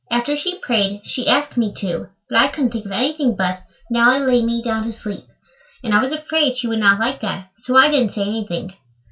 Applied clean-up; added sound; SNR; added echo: none; none; none; reverberation time 0.2 s.